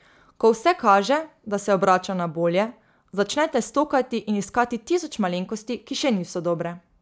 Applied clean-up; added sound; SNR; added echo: none; none; none; none.